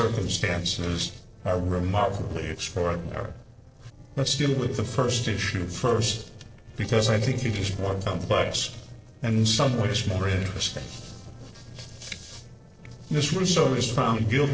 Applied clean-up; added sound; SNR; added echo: neural separator model SepFormer DNS4.